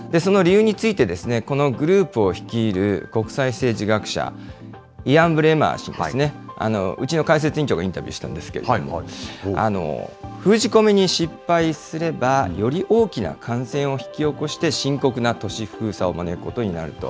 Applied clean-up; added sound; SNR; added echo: none; none; none; none.